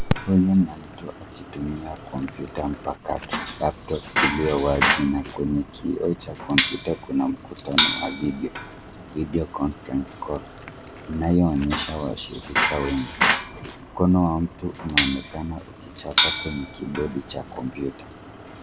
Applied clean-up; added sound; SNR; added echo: none; Bicycle; 3 dB; none.